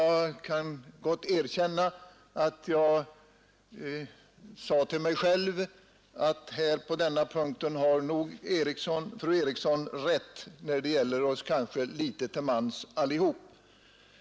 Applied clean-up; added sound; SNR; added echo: none; none; none; none.